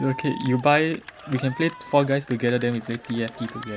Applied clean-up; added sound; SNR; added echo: none; Cheering; 16 dB; none.